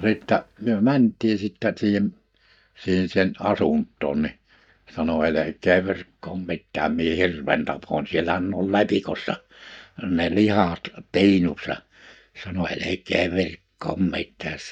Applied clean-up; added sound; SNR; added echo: neural mask model DeepFilterNet 3.